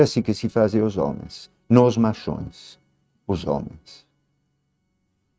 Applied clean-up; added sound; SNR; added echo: neural mask model RNNoise.